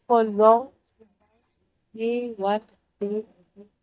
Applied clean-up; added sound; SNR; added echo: neural mask model DeepFilterNet 3.